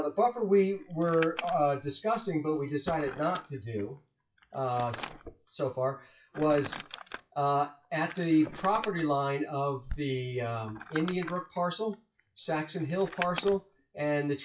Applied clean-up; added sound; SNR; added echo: classical method WPE with log-MMSE.